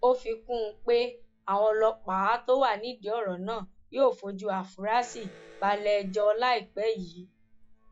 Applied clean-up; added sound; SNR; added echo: classical method log-MMSE.